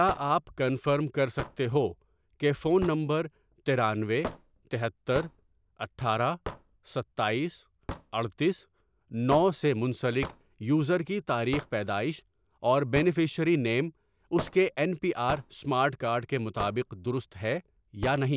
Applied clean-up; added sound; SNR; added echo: none; Hammer / Wood; 16 dB; none.